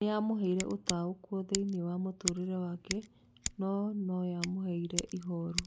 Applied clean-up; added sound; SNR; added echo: none; Scissors; 1 dB; none.